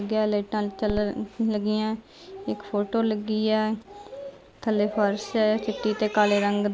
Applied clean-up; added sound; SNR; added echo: none; none; none; none.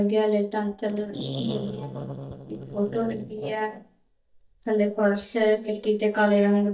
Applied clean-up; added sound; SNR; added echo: neural mask model DeepFilterNet 3.